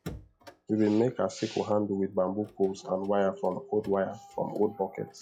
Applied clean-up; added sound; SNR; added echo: classical method log-MMSE.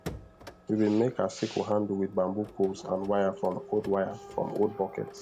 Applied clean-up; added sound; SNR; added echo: none; Printer; 16 dB; none.